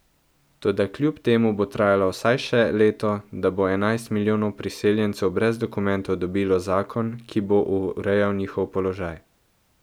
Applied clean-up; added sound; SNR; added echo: none; none; none; none.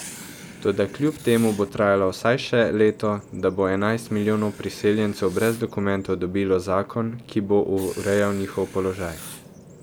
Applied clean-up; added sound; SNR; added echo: none; Bird vocalization, bird call, bird song + Writing; 19 dB; none.